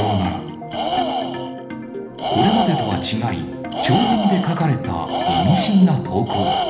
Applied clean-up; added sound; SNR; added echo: none; Tools; 4 dB; reverberation time 1.1 s.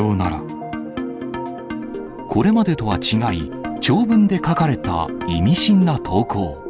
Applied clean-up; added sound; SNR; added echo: none; none; none; none.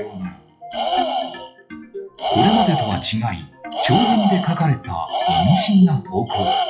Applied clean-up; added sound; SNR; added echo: classical method WPE with log-MMSE.